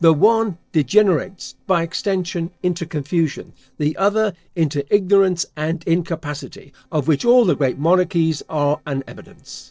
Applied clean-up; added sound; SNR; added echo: neural separator model SepFormer DNS4.